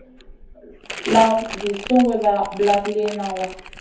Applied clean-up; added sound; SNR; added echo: none; Crumpling, crinkling; 13 dB; reverberation time 0.5 s.